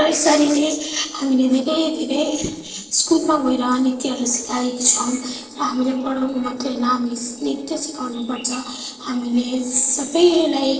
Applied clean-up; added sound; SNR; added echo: neural separator model SepFormer DNS4.